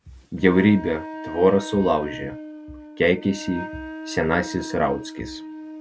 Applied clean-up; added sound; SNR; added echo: none; Wind instrument, woodwind instrument; 12 dB; none.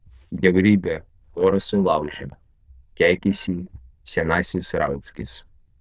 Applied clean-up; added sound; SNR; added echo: neural diffusion model UNIVERSE++.